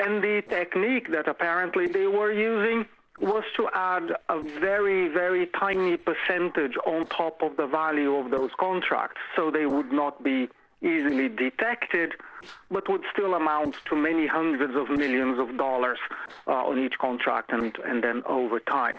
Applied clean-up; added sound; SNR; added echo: neural separator model SepFormer DNS4.